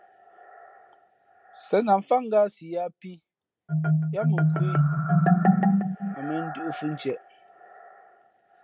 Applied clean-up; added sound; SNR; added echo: none; Marimba, xylophone; -3 dB; none.